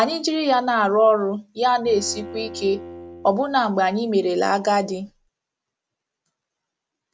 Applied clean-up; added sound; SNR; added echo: none; Bowed string instrument; 18 dB; none.